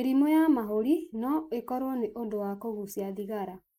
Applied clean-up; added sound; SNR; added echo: neural mask model Resemble Enhance denoiser.